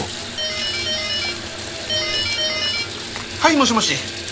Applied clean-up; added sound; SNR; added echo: none; Bathtub (filling or washing) / Water tap, faucet; 7 dB; none.